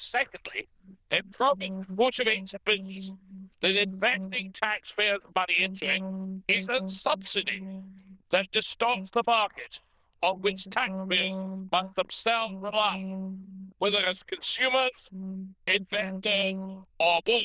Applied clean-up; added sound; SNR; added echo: neural diffusion model UNIVERSE++.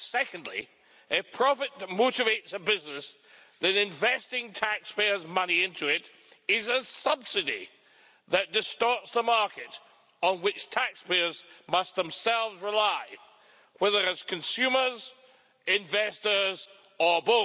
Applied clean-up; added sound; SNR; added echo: none; none; none; none.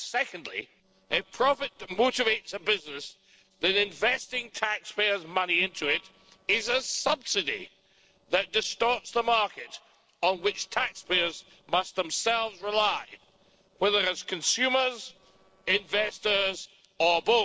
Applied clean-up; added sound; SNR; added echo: neural separator model SepFormer DNS4.